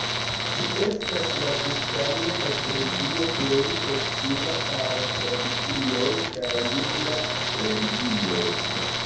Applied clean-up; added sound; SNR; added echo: none; Tools; -2 dB; reverberation time 0.8 s.